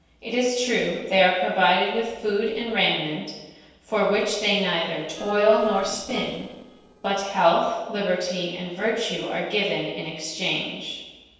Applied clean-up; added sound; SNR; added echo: neural separator model SepFormer DNS4.